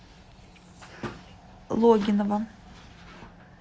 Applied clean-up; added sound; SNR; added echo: none; none; none; none.